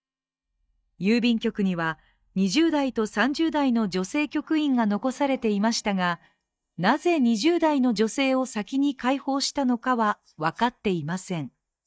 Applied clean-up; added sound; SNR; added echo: neural mask model DeepFilterNet 3.